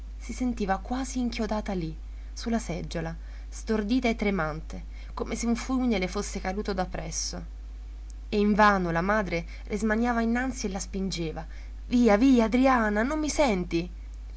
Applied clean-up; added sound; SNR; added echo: none; none; none; none.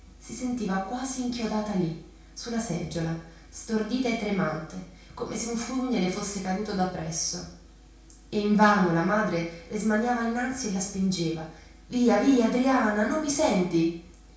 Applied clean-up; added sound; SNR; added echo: none; none; none; reverberation time 0.6 s.